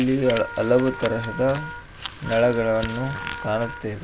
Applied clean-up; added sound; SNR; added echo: none; Crumpling, crinkling + Wind instrument, woodwind instrument; 10 dB; none.